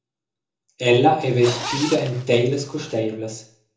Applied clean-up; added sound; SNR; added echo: none; Zipper (clothing); 11 dB; reverberation time 0.6 s.